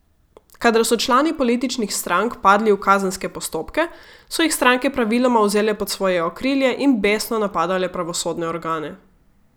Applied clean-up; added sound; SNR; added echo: none; none; none; none.